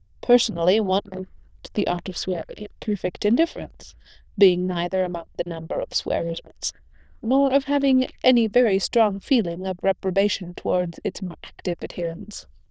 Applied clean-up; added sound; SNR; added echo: neural diffusion model UNIVERSE++.